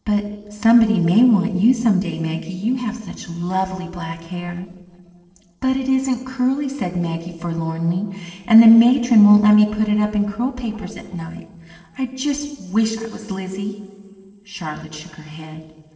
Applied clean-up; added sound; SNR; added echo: neural separator model SepFormer DNS4.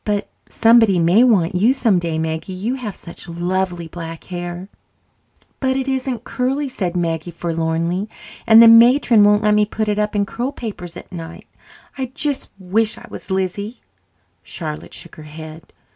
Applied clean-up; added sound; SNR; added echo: none; none; none; none.